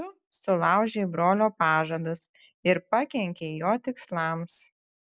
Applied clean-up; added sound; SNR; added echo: none; none; none; none.